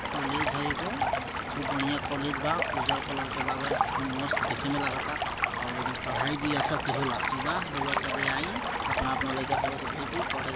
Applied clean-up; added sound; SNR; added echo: none; Stream; -3 dB; none.